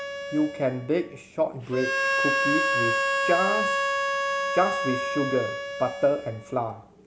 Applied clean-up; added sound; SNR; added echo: none; Harmonica; 0 dB; none.